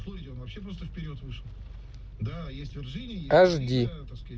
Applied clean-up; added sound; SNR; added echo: none; none; none; none.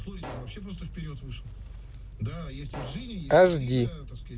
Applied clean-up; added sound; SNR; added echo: none; Explosion; 19 dB; none.